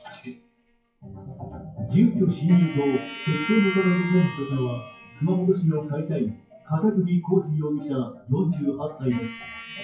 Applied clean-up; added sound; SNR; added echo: classical method WPE with log-MMSE.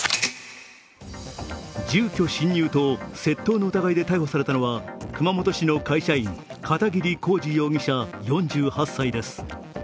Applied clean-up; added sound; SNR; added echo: none; none; none; none.